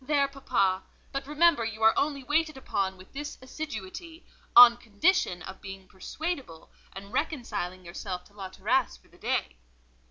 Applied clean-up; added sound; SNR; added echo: none; none; none; none.